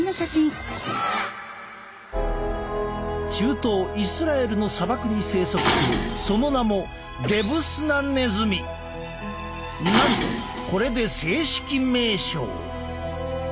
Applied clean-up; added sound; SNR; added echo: none; Dishes, pots, and pans; 4 dB; none.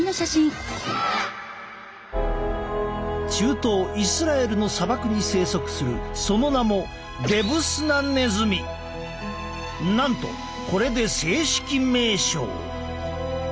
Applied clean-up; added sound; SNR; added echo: none; none; none; none.